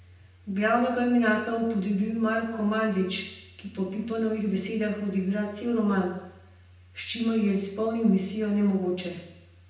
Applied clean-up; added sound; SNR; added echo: none; none; none; reverberation time 0.9 s.